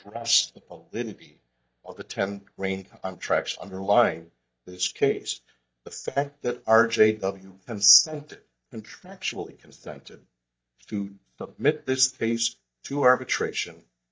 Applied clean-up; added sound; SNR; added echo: neural mask model DeepFilterNet 3.